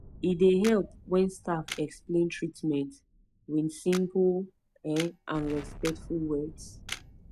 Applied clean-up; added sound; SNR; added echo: none; Explosion + Camera; 16 dB; none.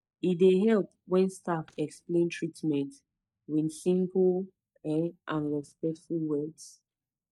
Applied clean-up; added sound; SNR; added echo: neural mask model DeepFilterNet 3.